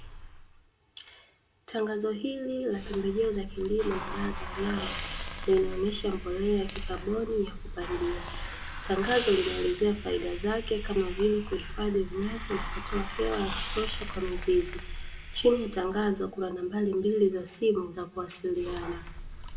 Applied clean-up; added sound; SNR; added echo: none; Hiss; 8 dB; reverberation time 0.6 s.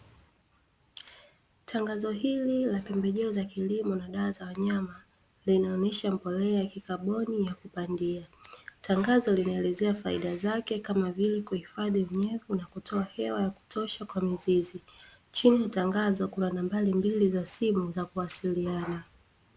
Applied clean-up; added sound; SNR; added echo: none; none; none; none.